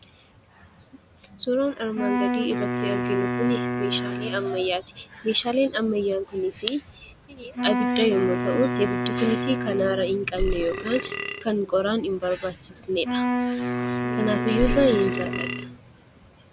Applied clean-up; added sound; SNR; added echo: none; Wind instrument, woodwind instrument + Burping, eructation; 1 dB; none.